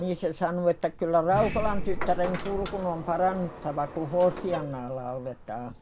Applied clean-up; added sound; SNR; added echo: none; Sliding door; 7 dB; none.